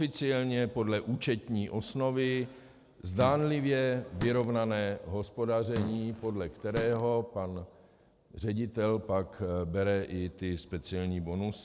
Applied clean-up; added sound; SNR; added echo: none; Fart; 10 dB; none.